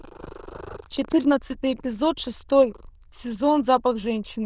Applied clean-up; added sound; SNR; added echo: neural diffusion model UNIVERSE++.